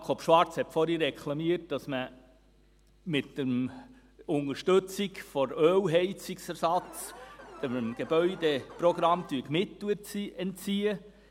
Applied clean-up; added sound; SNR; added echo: none; Alarm; 18 dB; none.